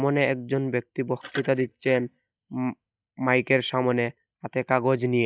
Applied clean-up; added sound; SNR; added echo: neural mask model DeepFilterNet 3.